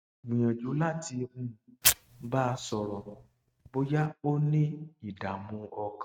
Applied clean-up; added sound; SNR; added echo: neural mask model RNNoise.